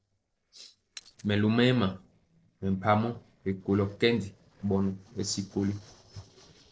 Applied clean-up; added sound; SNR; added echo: neural separator model SepFormer DNS4.